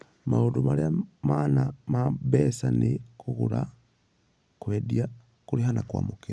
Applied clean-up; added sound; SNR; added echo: none; none; none; none.